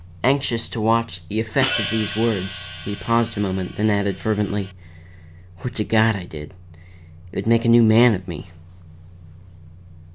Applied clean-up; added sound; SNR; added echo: none; Hi-hat; 6 dB; none.